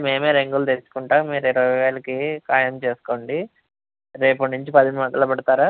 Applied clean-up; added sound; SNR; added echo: none; none; none; none.